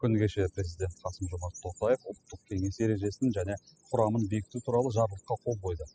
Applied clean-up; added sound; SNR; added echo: classical method spectral subtraction.